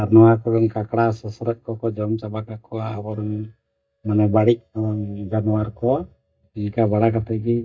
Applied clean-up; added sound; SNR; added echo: neural mask model DeepFilterNet 3.